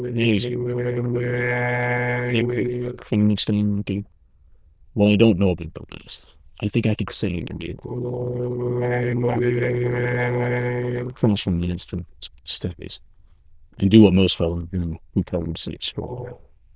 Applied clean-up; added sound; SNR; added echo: neural diffusion model UNIVERSE++.